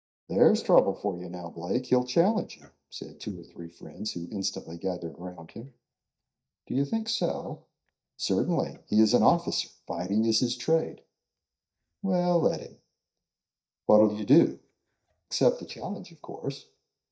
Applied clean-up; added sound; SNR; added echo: neural mask model DeepFilterNet 3.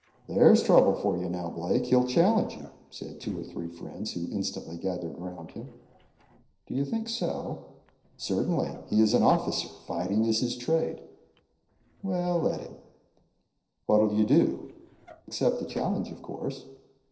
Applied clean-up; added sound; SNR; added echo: neural separator model SepFormer DNS4.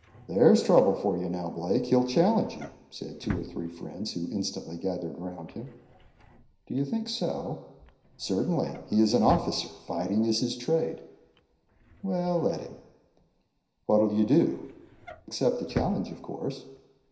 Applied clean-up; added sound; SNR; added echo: none; Drawer open or close; 18 dB; reverberation time 0.9 s.